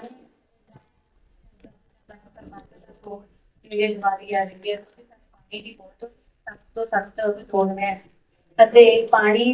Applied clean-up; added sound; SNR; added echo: neural mask model DeepFilterNet 3.